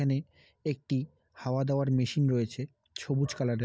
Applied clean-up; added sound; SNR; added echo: none; none; none; none.